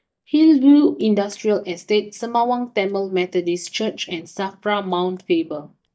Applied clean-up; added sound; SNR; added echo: neural mask model DeepFilterNet 3.